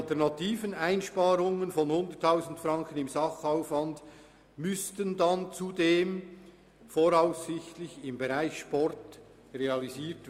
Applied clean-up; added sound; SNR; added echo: none; none; none; none.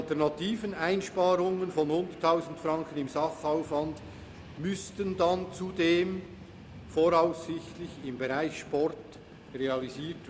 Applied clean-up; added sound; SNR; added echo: none; Train; 18 dB; none.